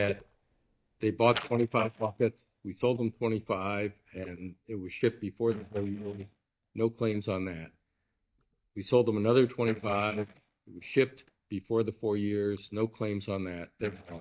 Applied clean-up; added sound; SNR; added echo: neural mask model DeepFilterNet 3.